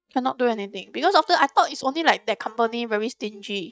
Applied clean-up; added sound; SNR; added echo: neural mask model DeepFilterNet 3.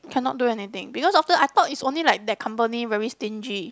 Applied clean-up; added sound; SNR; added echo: none; none; none; none.